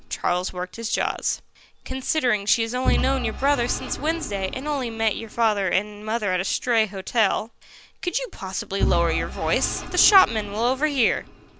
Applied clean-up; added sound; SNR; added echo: none; Engine / Vehicle; 8 dB; none.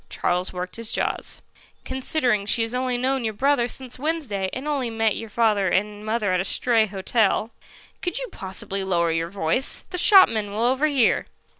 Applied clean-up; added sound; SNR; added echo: none; none; none; none.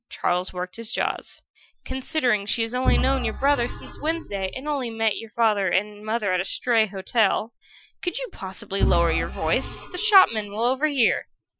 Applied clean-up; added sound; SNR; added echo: classical method Wiener filter.